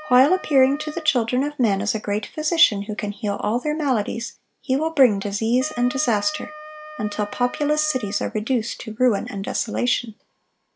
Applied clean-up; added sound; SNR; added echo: none; Wind instrument, woodwind instrument; 20 dB; none.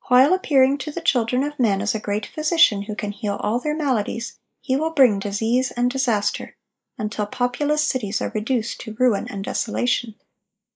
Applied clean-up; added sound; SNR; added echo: neural mask model Resemble Enhance denoiser.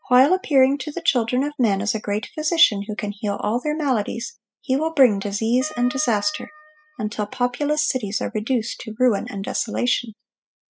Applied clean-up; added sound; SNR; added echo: classical method spectral subtraction.